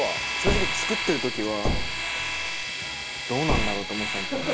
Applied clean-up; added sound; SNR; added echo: none; Thump, thud + Domestic sounds, home sounds; -3 dB; none.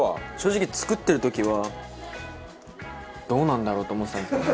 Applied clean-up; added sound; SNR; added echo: none; none; none; none.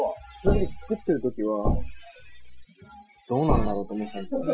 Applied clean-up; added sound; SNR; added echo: classical method Wiener filter.